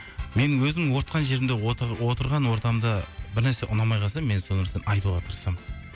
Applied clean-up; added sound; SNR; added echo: none; none; none; none.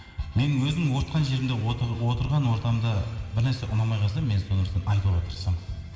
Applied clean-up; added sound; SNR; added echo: none; none; none; reverberation time 2.6 s.